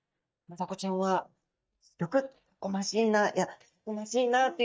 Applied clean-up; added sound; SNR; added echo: neural mask model DeepFilterNet 3.